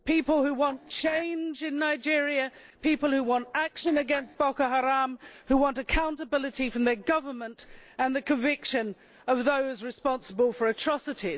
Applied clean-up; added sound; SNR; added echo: neural separator model SepFormer DNS4.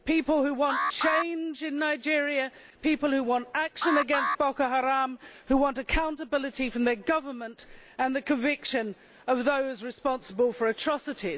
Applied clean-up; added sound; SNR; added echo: none; Alarm; 5 dB; none.